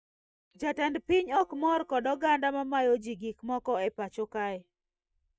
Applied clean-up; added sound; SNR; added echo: neural mask model DeepFilterNet 3.